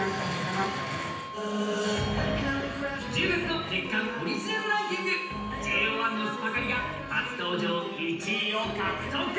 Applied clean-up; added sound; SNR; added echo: none; Wind instrument, woodwind instrument; 13 dB; reverberation time 0.9 s.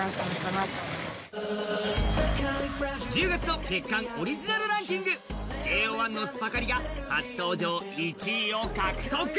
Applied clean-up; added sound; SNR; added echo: none; none; none; none.